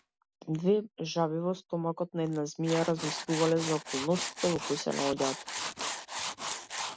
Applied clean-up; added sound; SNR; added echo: none; Tools; 7 dB; none.